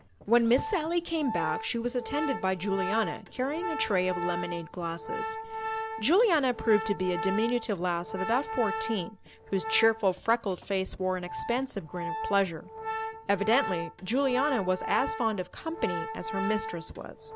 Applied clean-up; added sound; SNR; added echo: none; Organ; 7 dB; none.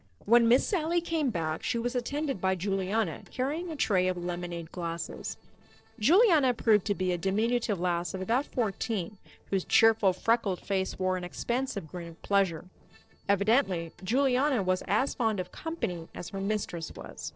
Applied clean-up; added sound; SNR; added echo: neural separator model SepFormer DNS4.